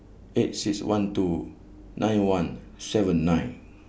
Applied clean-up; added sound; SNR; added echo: none; none; none; none.